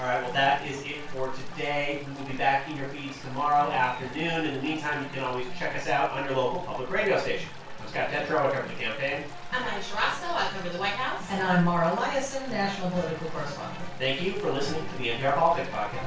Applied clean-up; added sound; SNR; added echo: none; Stream; 19 dB; reverberation time 0.3 s.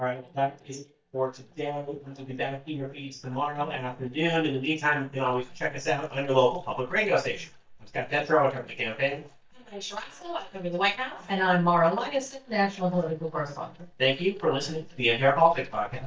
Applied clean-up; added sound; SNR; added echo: neural mask model DeepFilterNet 3.